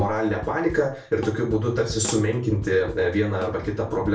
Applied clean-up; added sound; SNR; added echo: none; Drum kit; 15 dB; reverberation time 0.3 s.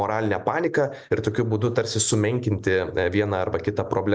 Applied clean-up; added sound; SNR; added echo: none; none; none; none.